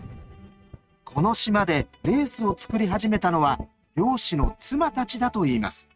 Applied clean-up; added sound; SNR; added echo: neural mask model RNNoise.